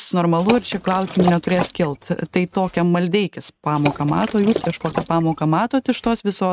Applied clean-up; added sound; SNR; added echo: neural mask model RNNoise.